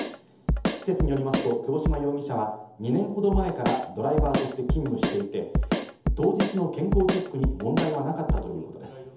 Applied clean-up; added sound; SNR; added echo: none; Drum kit; 1 dB; reverberation time 0.8 s.